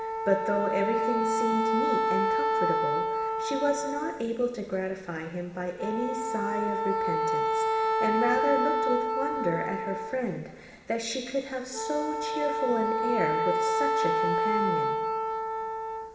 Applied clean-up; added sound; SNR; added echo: none; Wind instrument, woodwind instrument; -3 dB; reverberation time 2.0 s.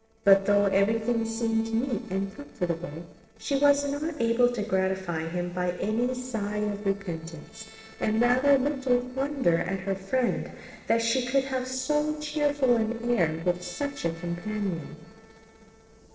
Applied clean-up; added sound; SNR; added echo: neural separator model SepFormer DNS4.